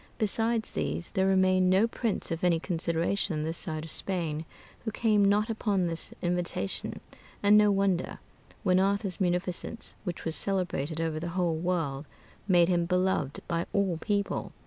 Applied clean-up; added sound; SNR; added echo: none; none; none; none.